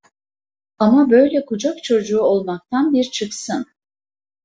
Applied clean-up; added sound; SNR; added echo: none; none; none; none.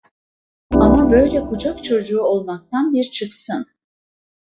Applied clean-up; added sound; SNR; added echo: classical method log-MMSE.